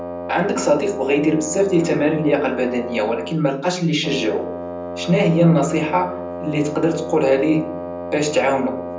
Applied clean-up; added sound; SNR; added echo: none; Wind instrument, woodwind instrument; 9 dB; reverberation time 0.6 s.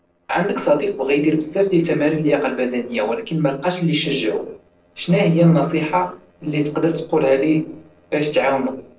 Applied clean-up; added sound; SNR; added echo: neural separator model SepFormer DNS4.